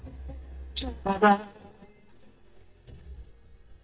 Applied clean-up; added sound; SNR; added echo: neural mask model DeepFilterNet 3.